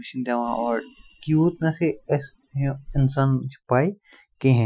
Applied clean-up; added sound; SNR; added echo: classical method Wiener filter.